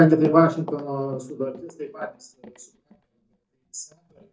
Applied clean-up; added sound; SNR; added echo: neural mask model DeepFilterNet 3.